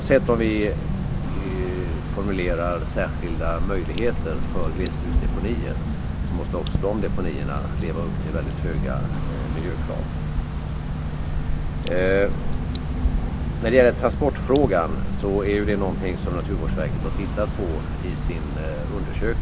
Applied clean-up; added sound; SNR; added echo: none; Drip / Water; 0 dB; none.